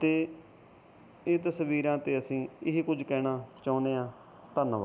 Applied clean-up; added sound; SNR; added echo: none; none; none; none.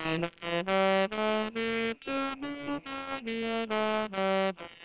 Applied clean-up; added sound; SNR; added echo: neural separator model SepFormer WHAMR!.